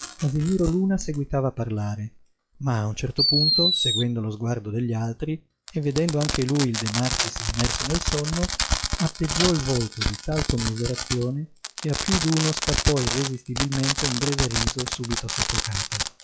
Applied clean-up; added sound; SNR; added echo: classical method log-MMSE.